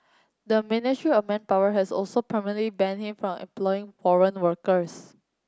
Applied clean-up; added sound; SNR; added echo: none; none; none; none.